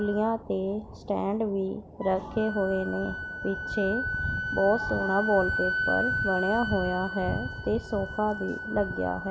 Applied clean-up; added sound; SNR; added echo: none; Wind instrument, woodwind instrument; 5 dB; none.